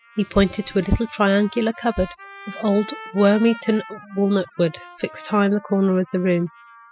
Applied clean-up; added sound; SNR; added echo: classical method spectral subtraction.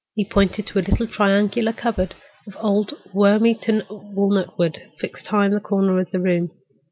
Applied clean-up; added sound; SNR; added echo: none; none; none; none.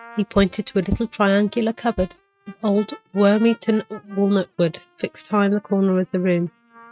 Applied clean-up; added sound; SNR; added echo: neural mask model RNNoise.